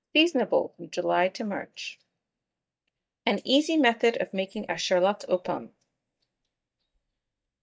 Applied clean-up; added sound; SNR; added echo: neural mask model DeepFilterNet 3.